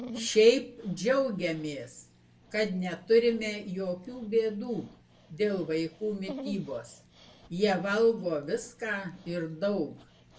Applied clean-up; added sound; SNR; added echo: none; Dog; 19 dB; reverberation time 0.2 s.